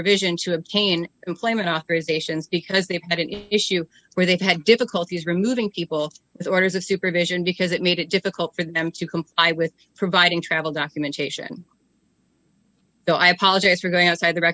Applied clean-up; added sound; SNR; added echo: none; none; none; none.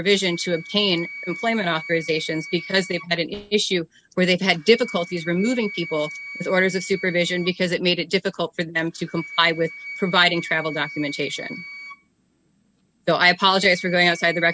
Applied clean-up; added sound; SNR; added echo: none; Wind instrument, woodwind instrument; 15 dB; none.